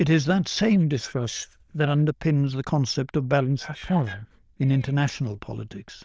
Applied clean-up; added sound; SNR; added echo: neural diffusion model UNIVERSE++.